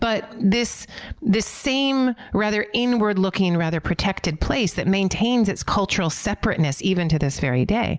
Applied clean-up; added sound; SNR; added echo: none; none; none; none.